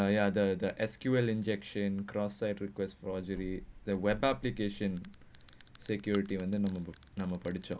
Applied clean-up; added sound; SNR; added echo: none; Bell; -5 dB; none.